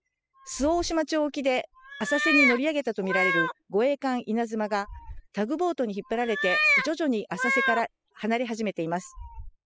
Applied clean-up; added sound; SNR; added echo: classical method spectral subtraction.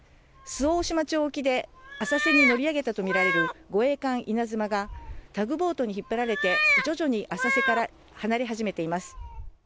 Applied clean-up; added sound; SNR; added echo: none; Meow; 3 dB; none.